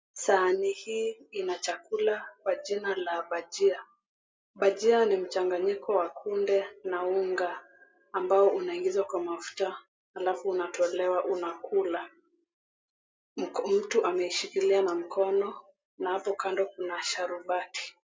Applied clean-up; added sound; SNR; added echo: none; none; none; none.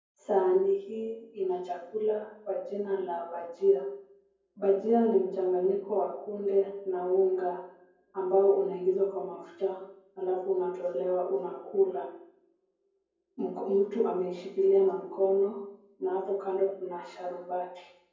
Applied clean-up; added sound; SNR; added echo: none; none; none; reverberation time 0.9 s.